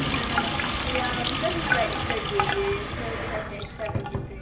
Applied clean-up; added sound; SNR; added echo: none; Sink (filling or washing); -4 dB; reverberation time 0.3 s.